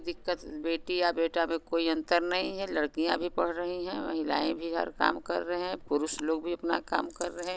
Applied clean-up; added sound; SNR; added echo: none; Rain; 20 dB; none.